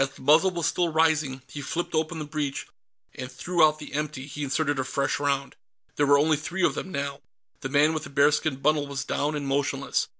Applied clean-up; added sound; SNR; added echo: none; none; none; none.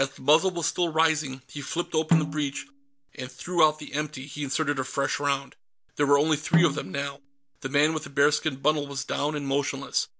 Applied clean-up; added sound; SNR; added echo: none; Snare drum; 3 dB; none.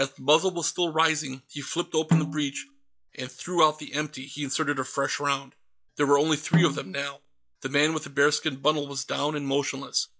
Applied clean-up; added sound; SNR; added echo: classical method log-MMSE.